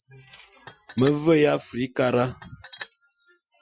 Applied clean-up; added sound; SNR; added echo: classical method Wiener filter.